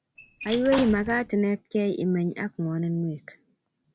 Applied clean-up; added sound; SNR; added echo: none; Squeak / Slam / Wood; 11 dB; none.